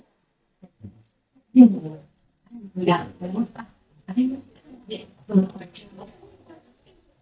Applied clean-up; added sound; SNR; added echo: neural mask model DeepFilterNet 3.